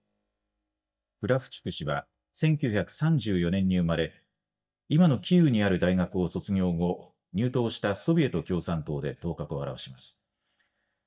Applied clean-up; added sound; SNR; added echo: neural mask model DeepFilterNet 3.